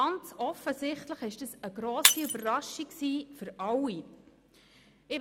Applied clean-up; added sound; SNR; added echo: none; Shatter; -1 dB; none.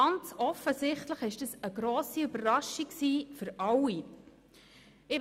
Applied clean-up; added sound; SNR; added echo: none; none; none; none.